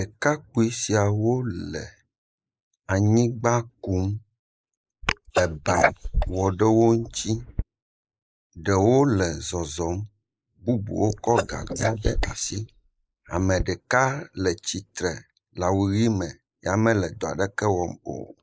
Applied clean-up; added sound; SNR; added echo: neural mask model Resemble Enhance denoiser.